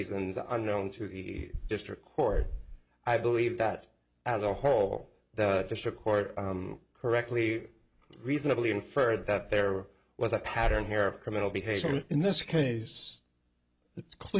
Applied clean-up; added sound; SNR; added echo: none; none; none; none.